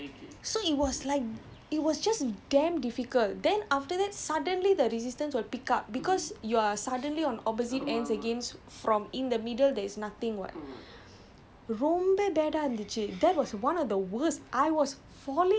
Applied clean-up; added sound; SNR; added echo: none; none; none; none.